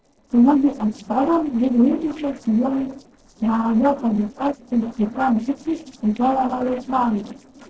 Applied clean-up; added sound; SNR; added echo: neural separator model SepFormer DNS4.